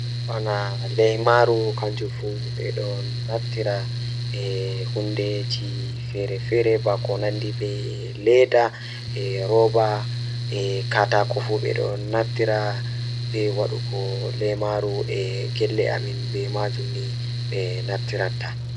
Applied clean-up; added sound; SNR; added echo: none; Mechanical fan; 3 dB; none.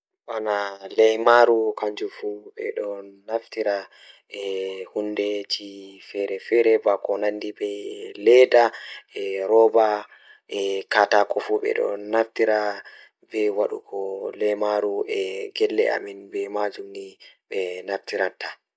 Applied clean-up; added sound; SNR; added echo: none; none; none; none.